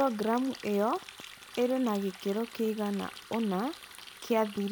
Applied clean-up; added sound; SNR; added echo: none; Water tap, faucet; 17 dB; none.